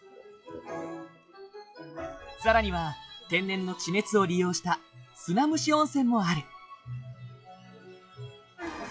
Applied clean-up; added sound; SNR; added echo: classical method log-MMSE.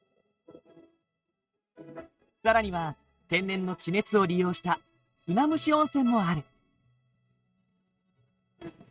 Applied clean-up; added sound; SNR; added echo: neural mask model RNNoise.